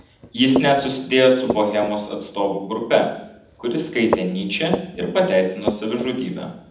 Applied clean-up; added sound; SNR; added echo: none; Walk, footsteps; 10 dB; reverberation time 0.8 s.